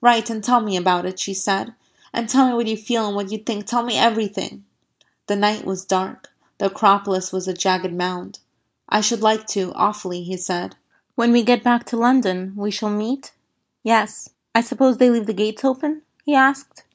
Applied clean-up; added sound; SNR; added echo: none; none; none; none.